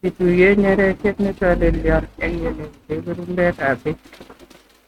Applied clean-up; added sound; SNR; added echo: neural mask model RNNoise.